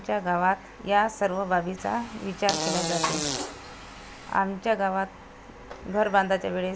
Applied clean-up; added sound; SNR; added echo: none; Fart; 5 dB; none.